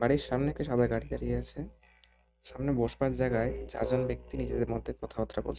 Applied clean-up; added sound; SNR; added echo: neural mask model RNNoise.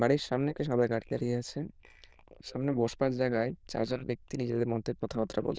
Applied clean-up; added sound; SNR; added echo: neural diffusion model UNIVERSE++.